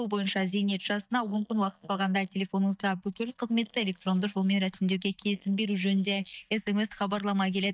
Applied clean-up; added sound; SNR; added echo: neural mask model DeepFilterNet 3.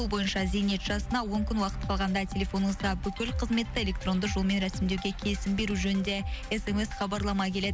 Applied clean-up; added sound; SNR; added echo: none; none; none; none.